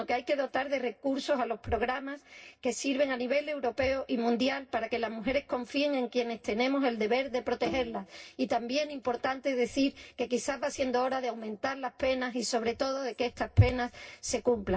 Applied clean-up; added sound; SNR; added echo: neural separator model SepFormer DNS4.